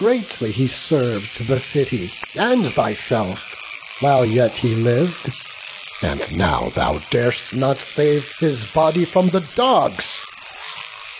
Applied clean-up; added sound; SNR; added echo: none; Engine / Domestic sounds, home sounds; 12 dB; none.